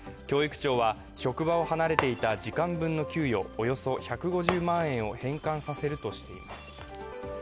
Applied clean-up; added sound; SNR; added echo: none; Shatter; 11 dB; none.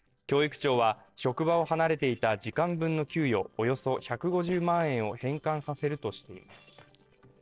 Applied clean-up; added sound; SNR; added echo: neural separator model SepFormer DNS4.